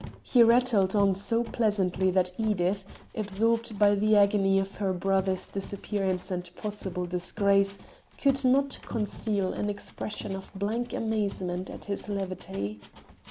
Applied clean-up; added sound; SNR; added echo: none; Run; 18 dB; none.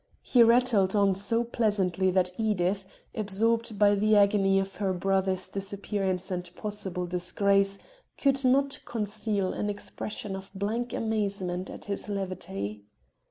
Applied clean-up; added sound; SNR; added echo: none; none; none; none.